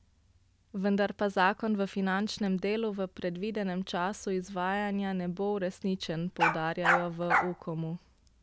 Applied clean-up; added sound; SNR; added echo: none; Bark; -2 dB; none.